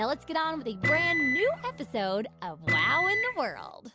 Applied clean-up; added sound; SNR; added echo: none; Microwave oven; -3 dB; none.